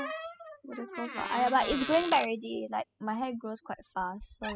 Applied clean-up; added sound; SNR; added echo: classical method spectral subtraction.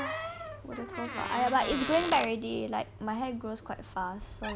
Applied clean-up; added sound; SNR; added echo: none; Door; 8 dB; none.